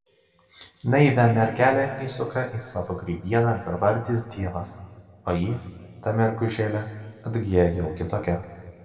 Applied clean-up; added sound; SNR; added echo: none; none; none; reverberation time 1.8 s.